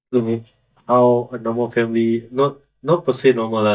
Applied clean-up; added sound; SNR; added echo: neural mask model DeepFilterNet 3.